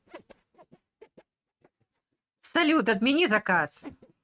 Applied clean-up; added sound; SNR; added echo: neural mask model RNNoise.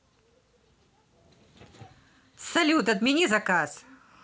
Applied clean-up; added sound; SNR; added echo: none; none; none; none.